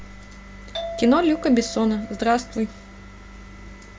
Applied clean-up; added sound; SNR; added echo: none; Doorbell; 12 dB; none.